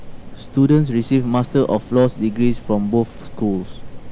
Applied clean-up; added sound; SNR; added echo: none; Rain; 11 dB; none.